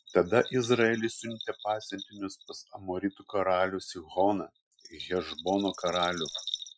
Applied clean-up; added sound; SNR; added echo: classical method Wiener filter.